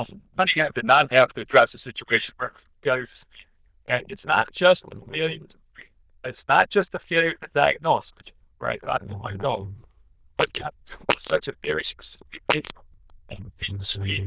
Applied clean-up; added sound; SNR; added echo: neural diffusion model UNIVERSE++.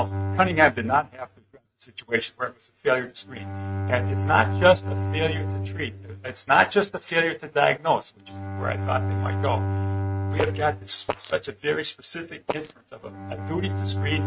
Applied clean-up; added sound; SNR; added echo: neural mask model RNNoise.